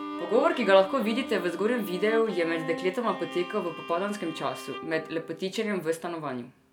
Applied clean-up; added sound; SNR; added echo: none; Bowed string instrument; 12 dB; none.